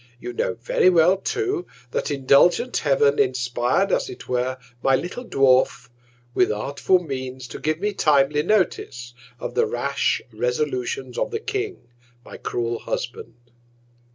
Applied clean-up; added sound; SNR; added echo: none; none; none; none.